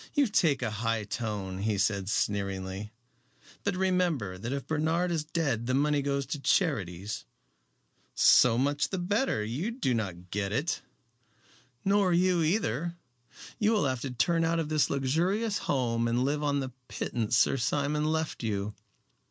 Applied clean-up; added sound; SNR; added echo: none; none; none; none.